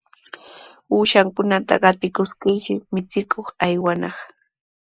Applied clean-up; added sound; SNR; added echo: neural mask model Resemble Enhance denoiser.